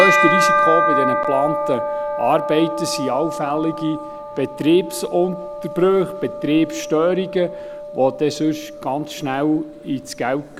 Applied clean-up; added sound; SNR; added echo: none; Bell; 2 dB; none.